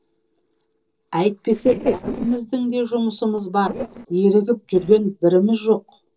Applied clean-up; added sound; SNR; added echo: neural separator model SepFormer DNS4.